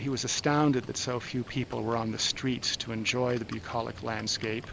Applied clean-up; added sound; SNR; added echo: none; Livestock, farm animals, working animals; 16 dB; none.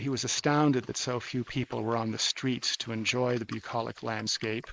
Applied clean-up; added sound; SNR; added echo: neural mask model Resemble Enhance denoiser.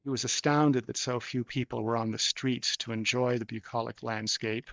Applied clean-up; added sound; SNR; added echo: neural mask model DeepFilterNet 3.